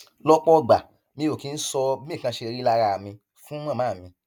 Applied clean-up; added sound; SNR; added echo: none; none; none; none.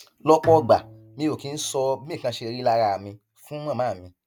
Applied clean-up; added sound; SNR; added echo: none; Bowed string instrument; 17 dB; none.